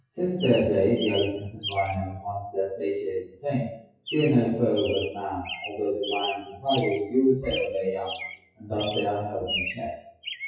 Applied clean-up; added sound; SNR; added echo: classical method WPE with log-MMSE.